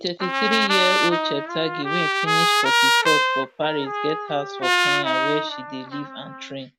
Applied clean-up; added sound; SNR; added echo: none; Trumpet; -5 dB; none.